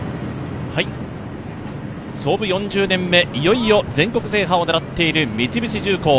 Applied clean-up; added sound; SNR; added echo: none; none; none; none.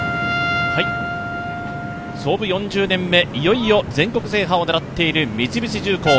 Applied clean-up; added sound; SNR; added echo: none; Trumpet; 8 dB; none.